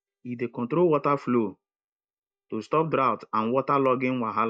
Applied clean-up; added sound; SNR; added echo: neural mask model DeepFilterNet 3.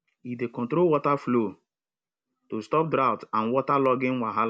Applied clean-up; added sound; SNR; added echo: none; none; none; none.